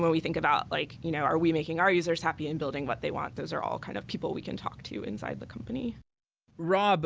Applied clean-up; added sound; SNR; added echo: none; none; none; none.